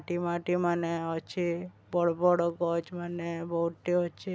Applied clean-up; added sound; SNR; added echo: none; none; none; none.